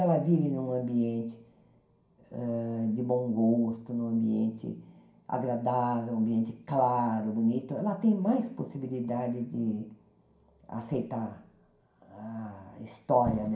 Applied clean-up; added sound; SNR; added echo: none; none; none; reverberation time 0.5 s.